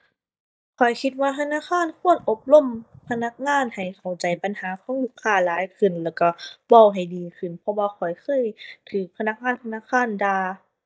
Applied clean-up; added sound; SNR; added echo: neural mask model DeepFilterNet 3.